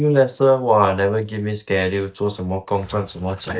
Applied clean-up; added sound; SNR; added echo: neural mask model DeepFilterNet 3.